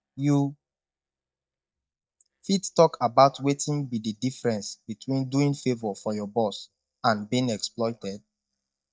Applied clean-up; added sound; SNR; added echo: neural mask model DeepFilterNet 3.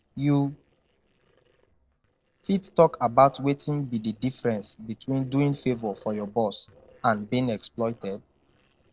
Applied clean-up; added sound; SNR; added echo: neural separator model SepFormer DNS4.